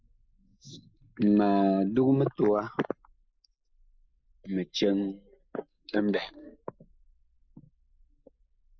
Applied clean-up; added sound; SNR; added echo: neural mask model Resemble Enhance denoiser.